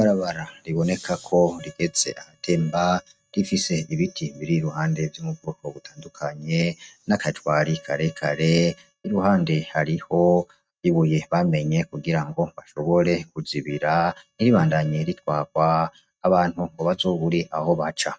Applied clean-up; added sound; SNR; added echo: neural mask model RNNoise.